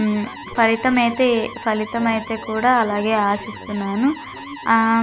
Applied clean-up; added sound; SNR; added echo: none; Alarm; 15 dB; none.